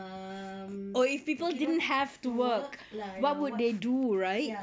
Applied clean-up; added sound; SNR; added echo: none; none; none; none.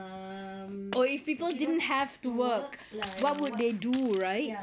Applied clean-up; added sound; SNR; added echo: none; Shatter; 16 dB; none.